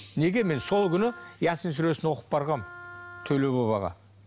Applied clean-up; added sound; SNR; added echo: none; Wind instrument, woodwind instrument; 20 dB; none.